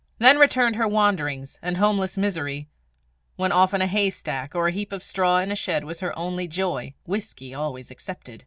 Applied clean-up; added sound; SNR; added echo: none; none; none; none.